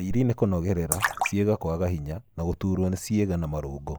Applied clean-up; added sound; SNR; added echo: neural mask model Resemble Enhance denoiser.